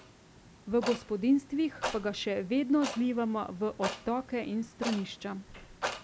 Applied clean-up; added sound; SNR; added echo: none; Clock; 10 dB; none.